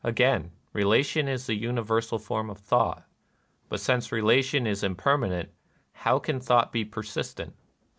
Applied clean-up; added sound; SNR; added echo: none; none; none; none.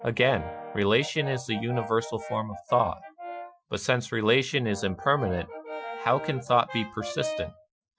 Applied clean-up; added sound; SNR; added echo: classical method Wiener filter.